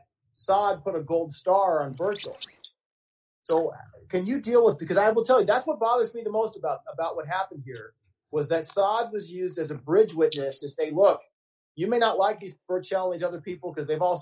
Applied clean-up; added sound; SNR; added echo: neural mask model Resemble Enhance denoiser.